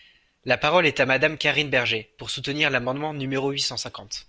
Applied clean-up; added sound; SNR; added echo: none; none; none; none.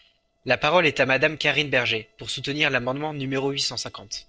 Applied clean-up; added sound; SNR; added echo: neural separator model SepFormer DNS4.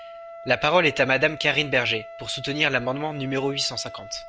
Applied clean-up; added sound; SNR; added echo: none; Wind instrument, woodwind instrument; 15 dB; none.